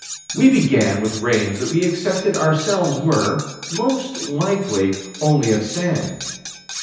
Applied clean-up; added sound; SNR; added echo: none; Cutlery, silverware; 13 dB; reverberation time 0.9 s.